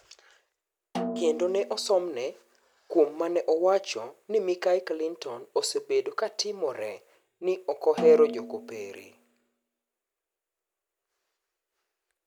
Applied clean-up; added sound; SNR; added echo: none; Snare drum; 10 dB; none.